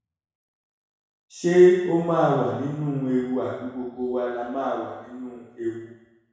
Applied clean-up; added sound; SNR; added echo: none; none; none; reverberation time 1.1 s.